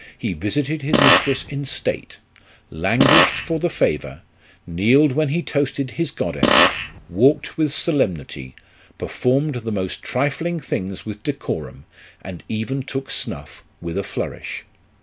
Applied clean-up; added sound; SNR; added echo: none; Fart; -3 dB; none.